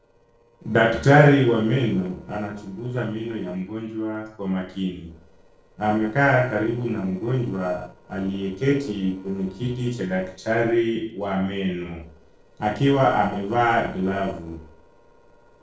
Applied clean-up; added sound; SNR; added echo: neural separator model SepFormer DNS4.